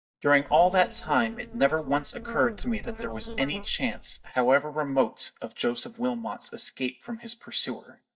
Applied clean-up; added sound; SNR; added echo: neural mask model DeepFilterNet 3.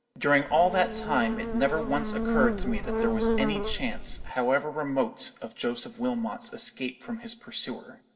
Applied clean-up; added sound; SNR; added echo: none; Buzz; 0 dB; reverberation time 0.3 s.